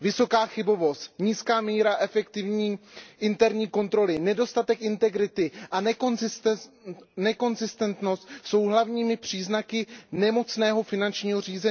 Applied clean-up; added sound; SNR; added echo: none; none; none; none.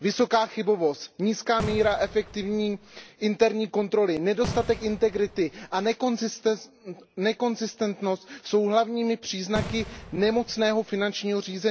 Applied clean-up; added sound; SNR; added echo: none; Fireworks; 11 dB; none.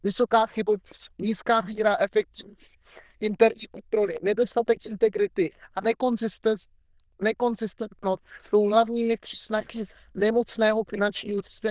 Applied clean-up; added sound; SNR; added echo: neural diffusion model UNIVERSE++.